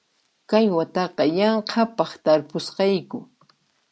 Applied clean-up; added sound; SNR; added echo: none; none; none; none.